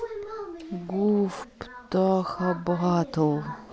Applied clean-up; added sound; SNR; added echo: none; none; none; none.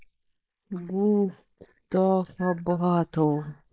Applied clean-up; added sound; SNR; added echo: neural mask model Resemble Enhance denoiser.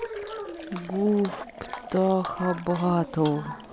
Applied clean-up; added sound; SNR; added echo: none; Shatter / Hammer + Liquid; 15 dB; none.